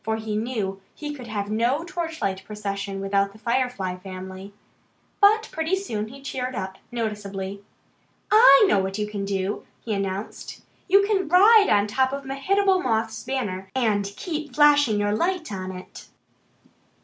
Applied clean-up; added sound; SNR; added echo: none; none; none; none.